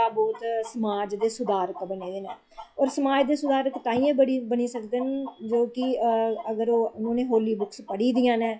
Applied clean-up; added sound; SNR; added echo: classical method log-MMSE.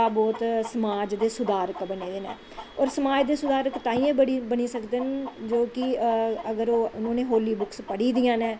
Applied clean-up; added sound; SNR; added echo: none; Chicken, rooster; 17 dB; none.